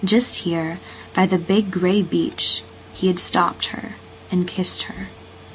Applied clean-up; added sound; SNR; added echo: none; none; none; none.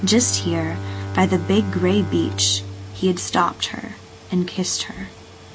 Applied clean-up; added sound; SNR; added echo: none; Bowed string instrument; 9 dB; none.